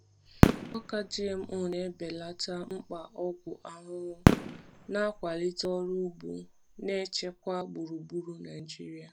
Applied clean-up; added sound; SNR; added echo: none; Fireworks; -5 dB; none.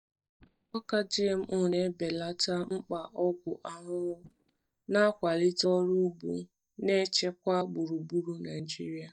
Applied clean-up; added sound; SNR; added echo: neural mask model DeepFilterNet 3.